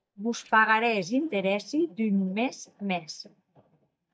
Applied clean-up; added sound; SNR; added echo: neural mask model DeepFilterNet 3.